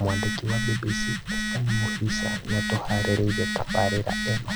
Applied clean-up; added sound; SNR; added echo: none; Telephone; 1 dB; none.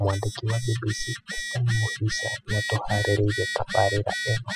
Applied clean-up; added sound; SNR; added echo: classical method spectral subtraction.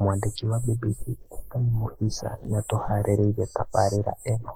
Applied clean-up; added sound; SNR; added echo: neural mask model Resemble Enhance denoiser.